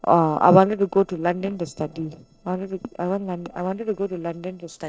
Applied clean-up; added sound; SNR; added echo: neural separator model SepFormer DNS4.